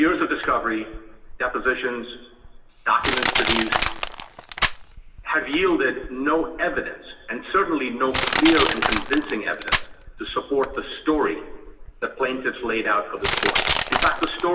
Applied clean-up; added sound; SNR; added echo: none; Crushing; 3 dB; reverberation time 1.0 s.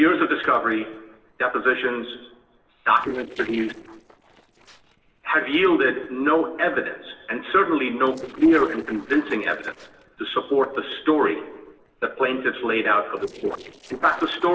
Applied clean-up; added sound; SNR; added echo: neural separator model SepFormer DNS4.